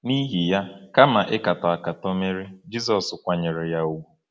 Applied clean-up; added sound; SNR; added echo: none; none; none; none.